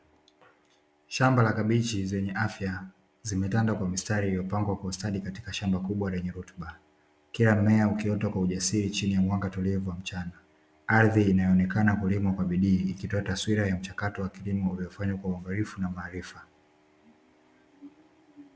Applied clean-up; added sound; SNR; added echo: none; none; none; none.